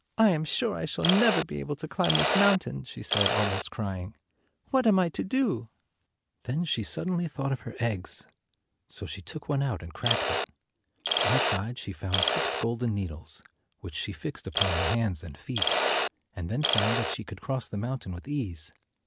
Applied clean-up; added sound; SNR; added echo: none; Mechanisms; -2 dB; none.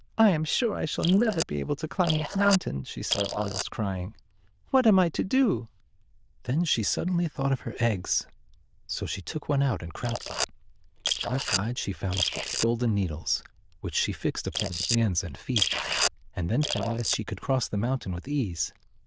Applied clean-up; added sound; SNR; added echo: neural diffusion model UNIVERSE++.